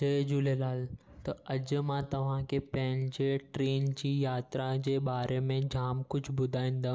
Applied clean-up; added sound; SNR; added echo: none; none; none; none.